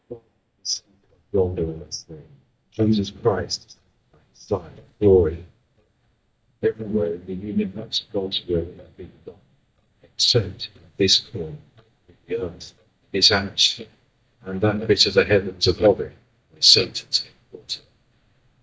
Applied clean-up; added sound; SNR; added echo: neural mask model DeepFilterNet 3.